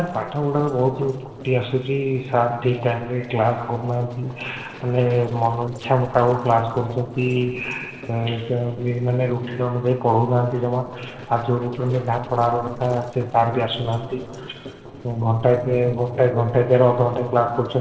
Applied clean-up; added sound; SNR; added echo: neural separator model SepFormer DNS4.